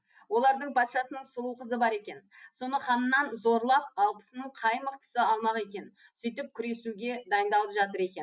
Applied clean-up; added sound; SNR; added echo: none; none; none; none.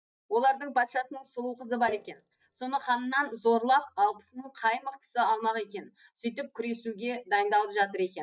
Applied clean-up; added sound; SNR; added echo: neural mask model DeepFilterNet 3.